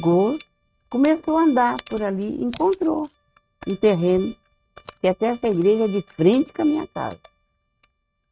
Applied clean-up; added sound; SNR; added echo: neural mask model RNNoise.